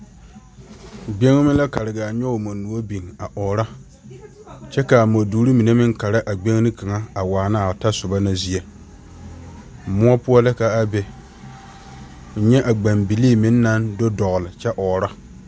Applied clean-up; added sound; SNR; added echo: none; none; none; none.